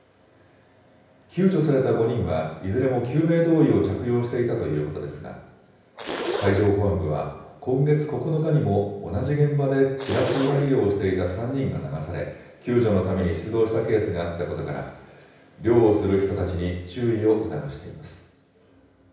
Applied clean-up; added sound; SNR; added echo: none; Zipper (clothing); 9 dB; reverberation time 0.9 s.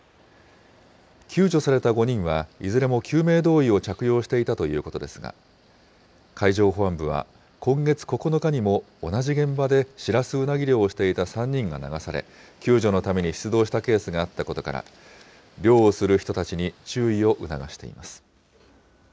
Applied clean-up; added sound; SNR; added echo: none; none; none; none.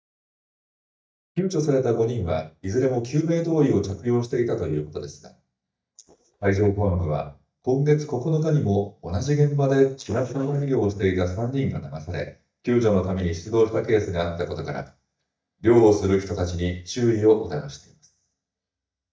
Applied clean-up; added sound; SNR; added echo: neural mask model DeepFilterNet 3.